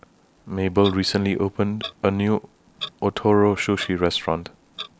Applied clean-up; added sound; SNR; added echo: none; Clock; 18 dB; none.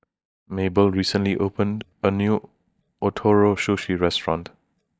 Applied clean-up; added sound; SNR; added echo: neural mask model DeepFilterNet 3.